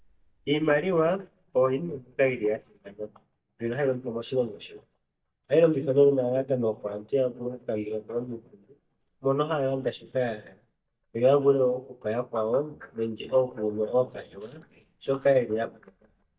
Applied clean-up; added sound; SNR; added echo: neural mask model DeepFilterNet 3.